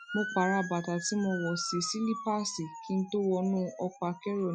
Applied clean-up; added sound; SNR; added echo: classical method Wiener filter.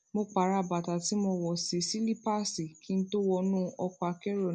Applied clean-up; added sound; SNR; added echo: none; none; none; none.